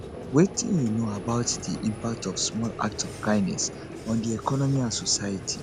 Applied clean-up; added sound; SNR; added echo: none; Vehicle; 11 dB; none.